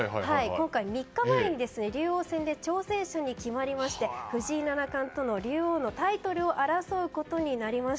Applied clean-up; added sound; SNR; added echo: none; none; none; none.